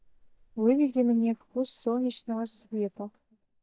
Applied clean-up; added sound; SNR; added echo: neural mask model DeepFilterNet 3.